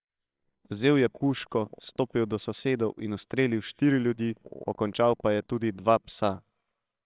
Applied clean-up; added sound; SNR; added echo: neural separator model SepFormer WHAMR!.